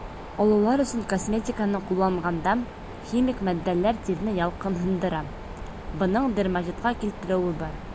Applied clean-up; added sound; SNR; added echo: none; Mechanisms; 11 dB; none.